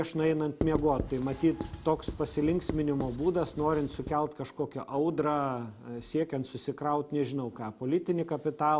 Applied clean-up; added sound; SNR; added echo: none; Writing; 8 dB; none.